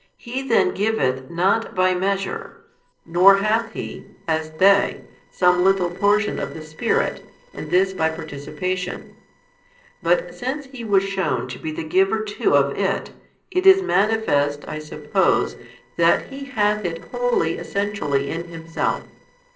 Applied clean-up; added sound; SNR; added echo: neural separator model SepFormer DNS4.